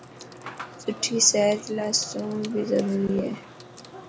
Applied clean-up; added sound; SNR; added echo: none; Sink (filling or washing) / Water tap, faucet / Water; 16 dB; none.